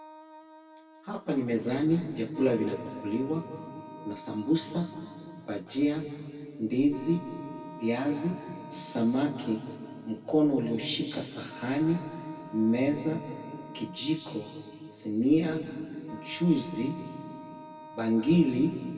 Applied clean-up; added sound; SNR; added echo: none; Wind instrument, woodwind instrument; 18 dB; reverberation time 2.2 s.